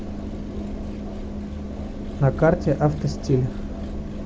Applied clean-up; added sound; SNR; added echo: none; Engine; 19 dB; none.